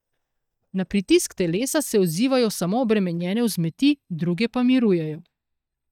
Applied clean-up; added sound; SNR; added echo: neural mask model DeepFilterNet 3.